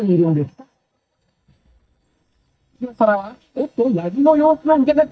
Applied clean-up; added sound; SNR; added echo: neural mask model DeepFilterNet 3.